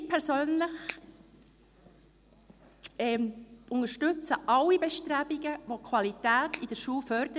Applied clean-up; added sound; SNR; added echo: none; Finger snapping; 10 dB; none.